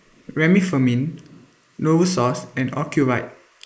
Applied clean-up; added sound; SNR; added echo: neural mask model Resemble Enhance denoiser.